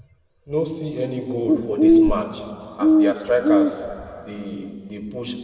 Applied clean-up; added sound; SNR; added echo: none; Bird; -5 dB; reverberation time 2.5 s.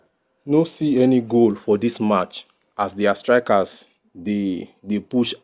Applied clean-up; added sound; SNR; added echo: none; none; none; none.